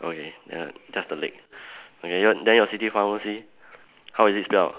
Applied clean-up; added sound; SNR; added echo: none; none; none; none.